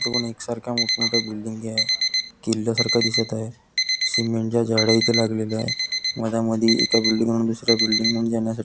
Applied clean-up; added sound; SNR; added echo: none; Alarm; 2 dB; none.